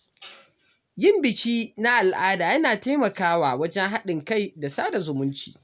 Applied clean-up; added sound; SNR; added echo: none; none; none; none.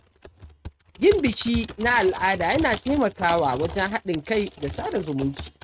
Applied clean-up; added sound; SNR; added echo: neural mask model RNNoise.